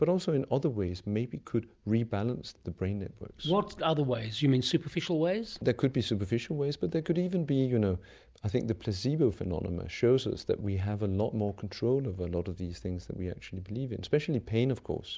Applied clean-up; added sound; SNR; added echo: none; none; none; none.